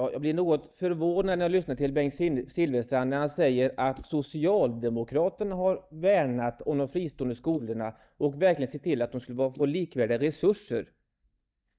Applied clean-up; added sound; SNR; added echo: neural mask model DeepFilterNet 3.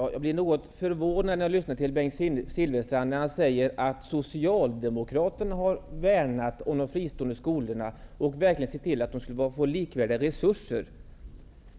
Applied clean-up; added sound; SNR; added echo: none; none; none; none.